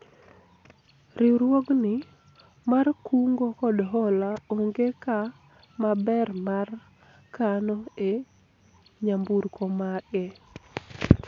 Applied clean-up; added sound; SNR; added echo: none; none; none; none.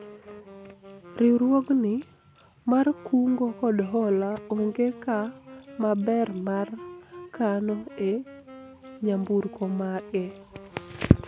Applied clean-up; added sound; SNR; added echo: none; Wind instrument, woodwind instrument; 19 dB; none.